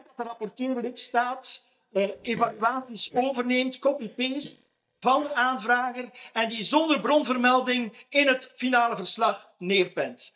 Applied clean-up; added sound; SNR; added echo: neural mask model DeepFilterNet 3.